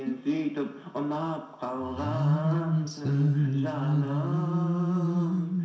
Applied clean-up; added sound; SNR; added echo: none; none; none; reverberation time 0.7 s.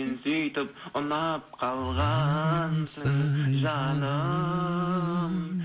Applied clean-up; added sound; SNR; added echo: none; none; none; none.